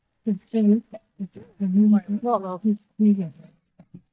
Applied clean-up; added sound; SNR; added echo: neural mask model DeepFilterNet 3.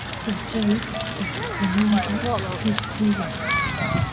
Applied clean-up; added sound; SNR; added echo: none; Crackle; 0 dB; reverberation time 1.5 s.